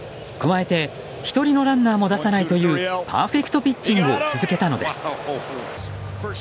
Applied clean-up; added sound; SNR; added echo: none; none; none; none.